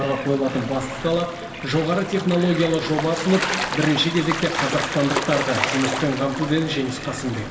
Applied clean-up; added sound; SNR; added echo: none; Gull, seagull / Waves, surf; 6 dB; reverberation time 2.5 s.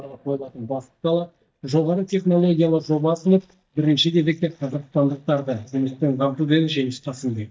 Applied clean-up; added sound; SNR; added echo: neural mask model DeepFilterNet 3.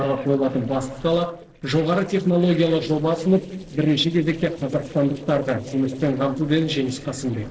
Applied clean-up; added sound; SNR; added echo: neural separator model SepFormer DNS4.